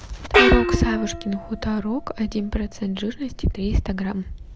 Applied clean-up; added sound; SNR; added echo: none; Gong; 2 dB; none.